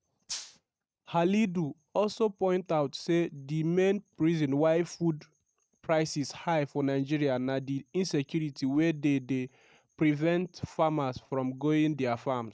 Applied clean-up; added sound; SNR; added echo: neural mask model RNNoise.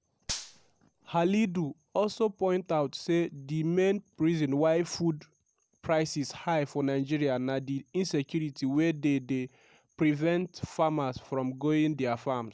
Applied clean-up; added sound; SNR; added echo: none; Gunshot, gunfire; 13 dB; none.